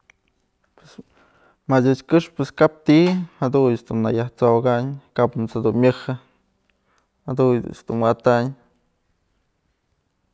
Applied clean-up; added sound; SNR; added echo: none; Tap; 17 dB; none.